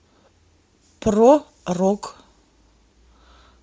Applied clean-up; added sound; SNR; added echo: none; none; none; none.